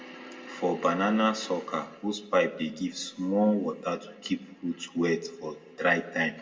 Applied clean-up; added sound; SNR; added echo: none; none; none; reverberation time 0.9 s.